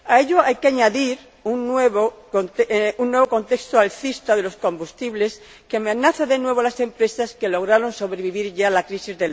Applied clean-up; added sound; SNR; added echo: none; none; none; none.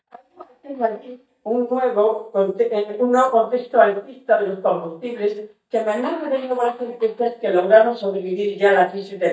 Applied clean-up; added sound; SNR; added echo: neural mask model DeepFilterNet 3.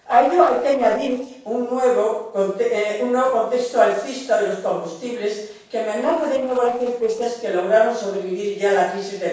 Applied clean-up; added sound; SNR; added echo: neural separator model SepFormer DNS4.